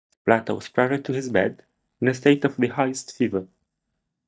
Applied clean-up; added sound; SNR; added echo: neural mask model DeepFilterNet 3.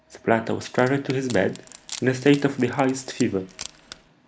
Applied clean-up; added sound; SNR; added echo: none; Wood; 18 dB; none.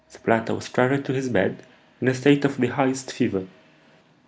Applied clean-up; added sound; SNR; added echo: none; none; none; none.